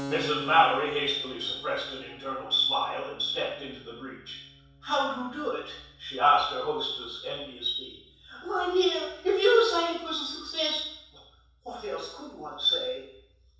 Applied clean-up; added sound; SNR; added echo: none; Keyboard (musical); 18 dB; reverberation time 0.7 s.